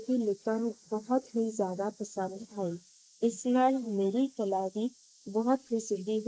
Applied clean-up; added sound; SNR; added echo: neural mask model Resemble Enhance denoiser.